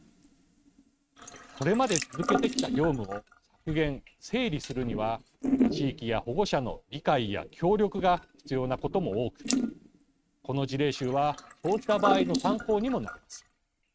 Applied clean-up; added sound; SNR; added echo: neural mask model RNNoise.